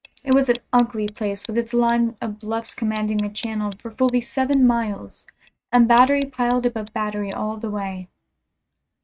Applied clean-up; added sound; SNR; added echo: neural mask model RNNoise.